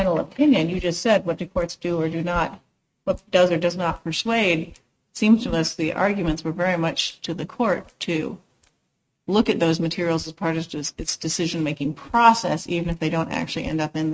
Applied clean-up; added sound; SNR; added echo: neural mask model RNNoise.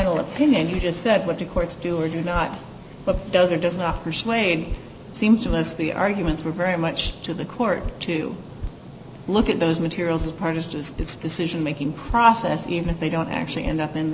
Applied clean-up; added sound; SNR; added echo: none; Drip; 13 dB; none.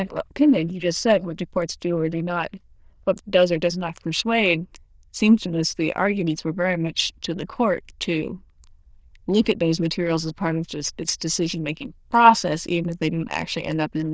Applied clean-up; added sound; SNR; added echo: neural diffusion model UNIVERSE++.